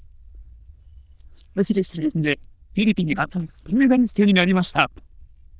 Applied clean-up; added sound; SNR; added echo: neural diffusion model UNIVERSE++.